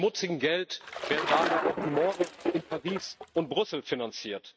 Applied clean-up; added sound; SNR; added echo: neural mask model RNNoise.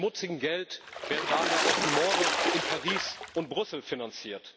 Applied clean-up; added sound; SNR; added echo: none; Water / Splash, splatter; -3 dB; none.